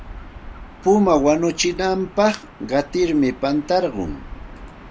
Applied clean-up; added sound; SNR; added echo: none; Gull, seagull / Ocean; 17 dB; none.